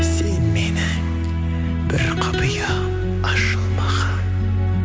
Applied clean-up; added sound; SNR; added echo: none; none; none; none.